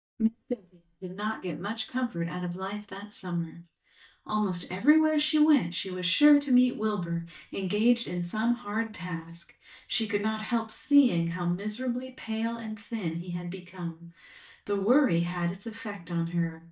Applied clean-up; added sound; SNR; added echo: neural mask model DeepFilterNet 3.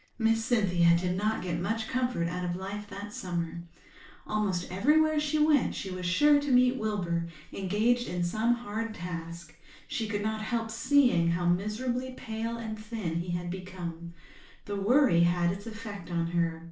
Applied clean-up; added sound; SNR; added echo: neural separator model SepFormer DNS4.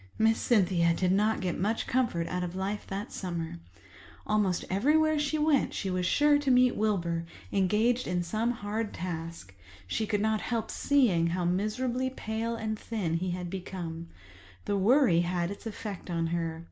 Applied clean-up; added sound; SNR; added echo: none; none; none; none.